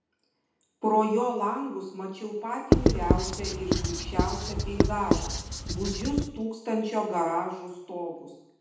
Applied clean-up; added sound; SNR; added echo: none; Writing; -4 dB; reverberation time 0.8 s.